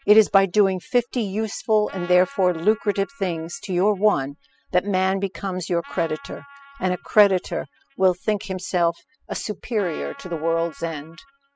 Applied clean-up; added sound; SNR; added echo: classical method spectral subtraction.